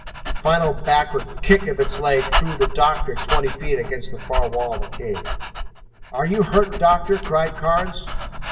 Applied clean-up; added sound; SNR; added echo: none; Dog; 3 dB; reverberation time 2.9 s.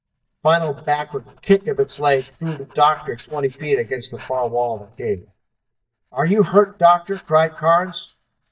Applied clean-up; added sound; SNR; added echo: neural mask model DeepFilterNet 3.